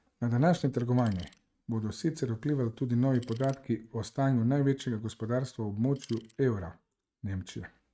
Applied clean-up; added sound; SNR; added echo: neural mask model RNNoise.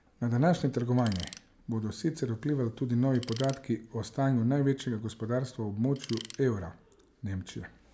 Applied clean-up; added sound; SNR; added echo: none; Tools; 15 dB; none.